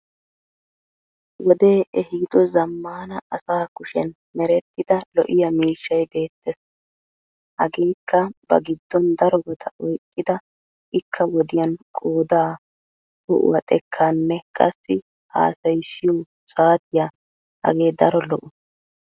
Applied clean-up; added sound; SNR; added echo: none; none; none; none.